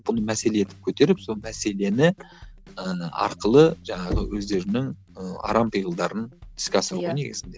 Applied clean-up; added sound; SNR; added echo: none; Knock; 11 dB; none.